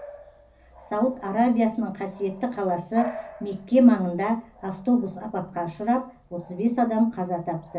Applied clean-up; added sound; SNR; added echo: none; Bark / Bird vocalization, bird call, bird song; 19 dB; reverberation time 0.4 s.